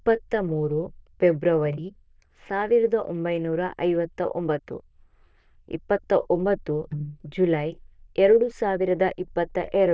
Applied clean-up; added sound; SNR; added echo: neural diffusion model UNIVERSE++.